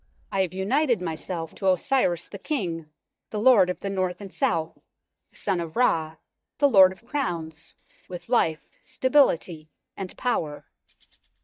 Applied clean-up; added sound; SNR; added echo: neural mask model DeepFilterNet 3.